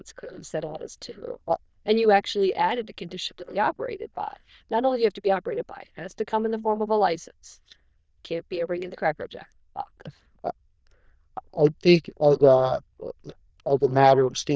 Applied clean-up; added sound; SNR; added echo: neural diffusion model UNIVERSE++.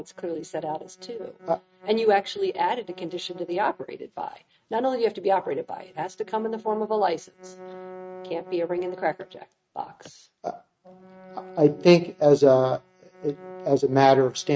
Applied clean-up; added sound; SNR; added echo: neural mask model RNNoise.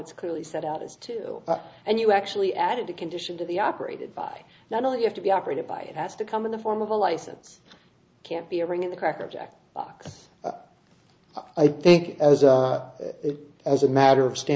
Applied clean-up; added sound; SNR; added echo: none; none; none; none.